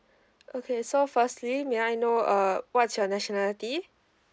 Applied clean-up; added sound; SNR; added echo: none; none; none; none.